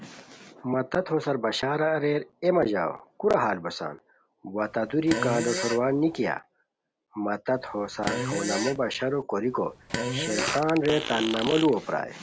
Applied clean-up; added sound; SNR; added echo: none; Fart + Fart; 6 dB; none.